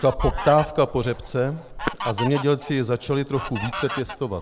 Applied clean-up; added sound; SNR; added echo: none; Fowl; 9 dB; none.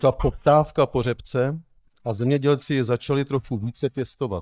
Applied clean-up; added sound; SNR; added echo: neural mask model DeepFilterNet 3.